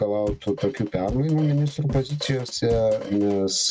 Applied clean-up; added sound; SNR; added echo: neural mask model RNNoise.